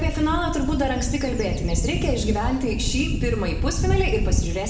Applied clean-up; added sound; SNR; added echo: none; Wind / Bird; -1 dB; reverberation time 0.9 s.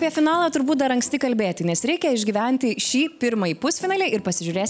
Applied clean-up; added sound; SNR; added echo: none; none; none; none.